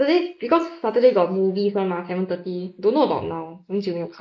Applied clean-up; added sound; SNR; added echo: neural mask model Resemble Enhance denoiser.